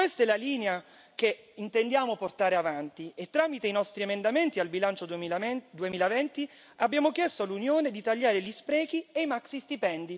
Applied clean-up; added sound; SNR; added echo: none; none; none; none.